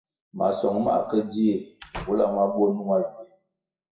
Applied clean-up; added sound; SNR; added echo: classical method WPE with log-MMSE.